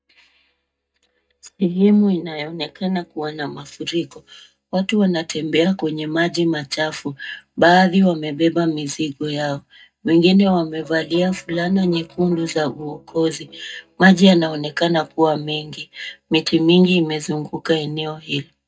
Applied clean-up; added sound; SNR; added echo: neural mask model DeepFilterNet 3.